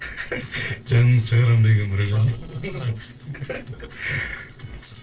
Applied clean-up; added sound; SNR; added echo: neural separator model SepFormer DNS4.